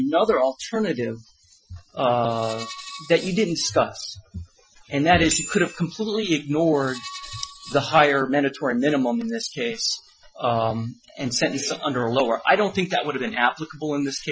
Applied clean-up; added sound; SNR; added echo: classical method Wiener filter.